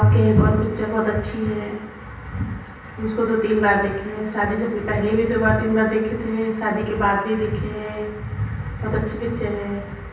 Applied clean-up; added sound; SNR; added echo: none; Piano; 1 dB; reverberation time 0.9 s.